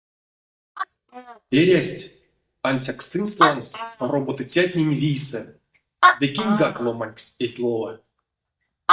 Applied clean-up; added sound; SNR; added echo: neural mask model DeepFilterNet 3.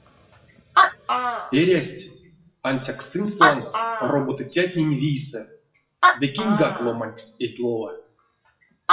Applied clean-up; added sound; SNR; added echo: classical method WPE with log-MMSE.